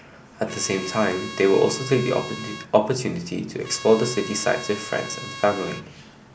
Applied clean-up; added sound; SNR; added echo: none; Trumpet; 14 dB; none.